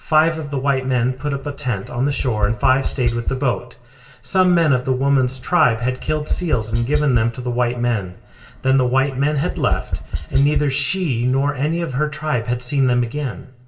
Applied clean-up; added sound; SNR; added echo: none; Tap; 6 dB; reverberation time 0.8 s.